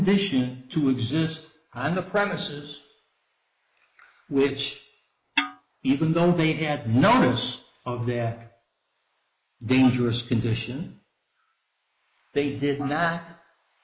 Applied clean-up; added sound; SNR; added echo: neural mask model Resemble Enhance denoiser.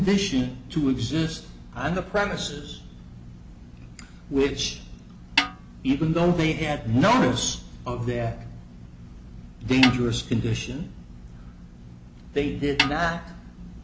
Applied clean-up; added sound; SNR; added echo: none; Snare drum; 2 dB; none.